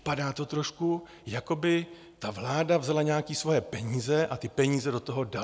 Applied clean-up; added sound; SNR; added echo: none; none; none; none.